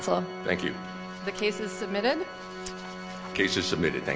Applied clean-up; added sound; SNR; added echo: none; Organ; 8 dB; none.